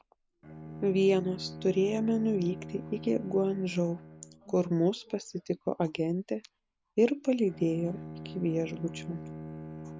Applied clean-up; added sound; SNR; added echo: none; Bowed string instrument; 14 dB; none.